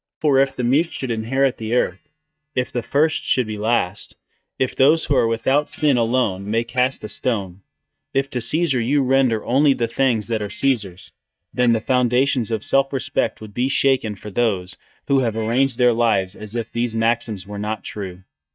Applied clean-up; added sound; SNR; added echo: neural mask model DeepFilterNet 3.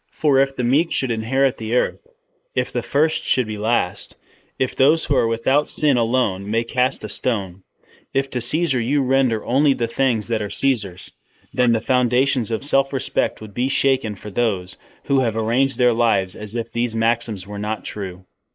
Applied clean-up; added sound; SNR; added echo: neural mask model Resemble Enhance denoiser.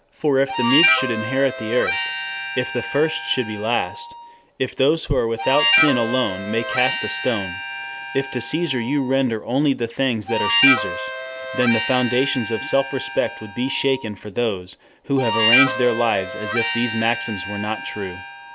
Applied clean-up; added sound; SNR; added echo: none; Harmonica; 3 dB; none.